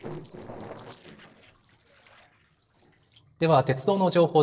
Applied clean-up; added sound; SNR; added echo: neural separator model SepFormer DNS4.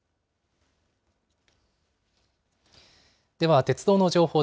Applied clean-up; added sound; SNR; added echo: none; none; none; none.